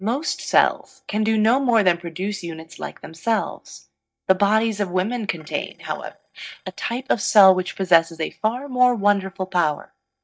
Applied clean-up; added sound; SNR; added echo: neural mask model DeepFilterNet 3.